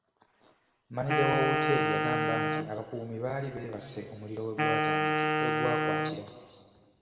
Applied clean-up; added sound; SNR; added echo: none; Wind instrument, woodwind instrument; -4 dB; reverberation time 2.2 s.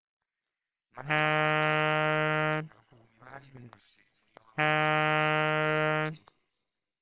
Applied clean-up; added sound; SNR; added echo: neural separator model SepFormer WHAMR!.